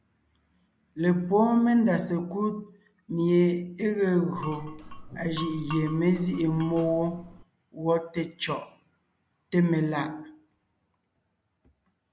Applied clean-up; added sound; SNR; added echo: none; Glass; 14 dB; none.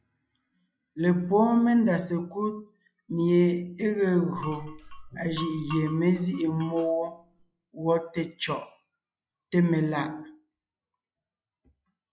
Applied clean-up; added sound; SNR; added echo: classical method log-MMSE.